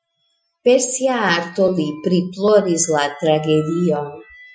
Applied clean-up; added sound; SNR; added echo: classical method Wiener filter.